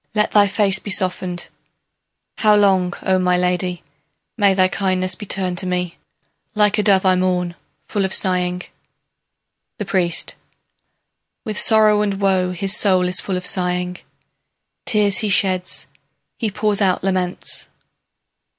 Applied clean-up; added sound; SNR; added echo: none; none; none; none.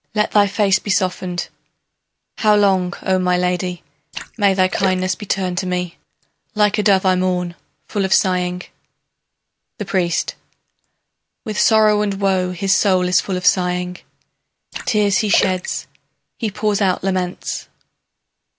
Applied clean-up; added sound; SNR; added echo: none; Splash, splatter; 11 dB; none.